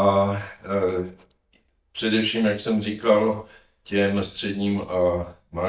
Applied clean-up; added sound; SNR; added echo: neural mask model DeepFilterNet 3.